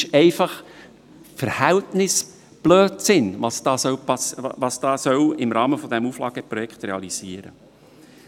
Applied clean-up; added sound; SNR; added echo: none; none; none; none.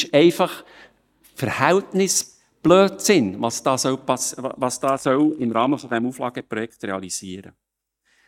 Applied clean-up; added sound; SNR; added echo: neural mask model DeepFilterNet 3.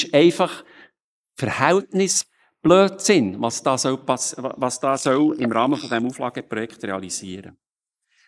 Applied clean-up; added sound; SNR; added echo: neural mask model Resemble Enhance denoiser.